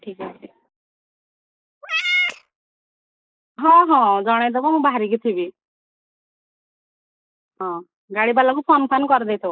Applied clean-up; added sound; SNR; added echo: neural mask model Resemble Enhance denoiser.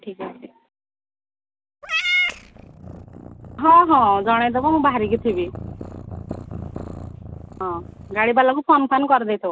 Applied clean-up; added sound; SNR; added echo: none; Meow / Purr; 10 dB; none.